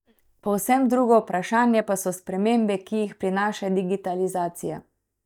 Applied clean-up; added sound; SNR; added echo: neural mask model DeepFilterNet 3.